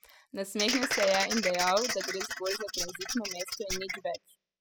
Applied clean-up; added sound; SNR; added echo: classical method spectral subtraction.